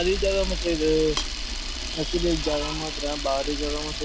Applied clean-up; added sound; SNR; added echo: none; Camera; 3 dB; none.